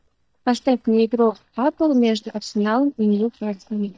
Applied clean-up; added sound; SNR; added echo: neural mask model DeepFilterNet 3.